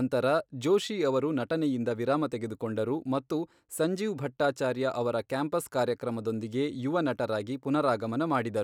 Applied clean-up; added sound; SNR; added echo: none; none; none; none.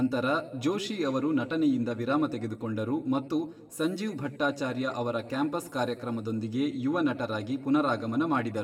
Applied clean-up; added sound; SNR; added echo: none; none; none; reverberation time 1.4 s.